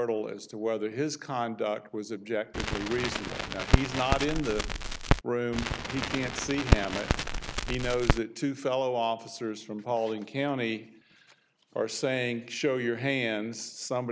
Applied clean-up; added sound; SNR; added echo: none; Crackle; -3 dB; none.